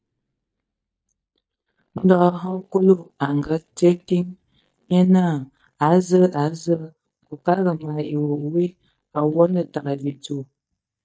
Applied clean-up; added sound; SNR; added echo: neural mask model DeepFilterNet 3.